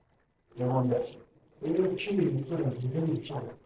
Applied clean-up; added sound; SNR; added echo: neural separator model SepFormer DNS4.